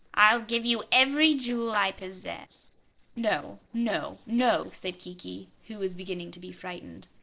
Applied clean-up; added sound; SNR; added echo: neural separator model SepFormer DNS4.